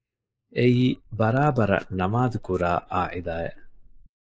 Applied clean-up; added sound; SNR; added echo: neural mask model Resemble Enhance denoiser.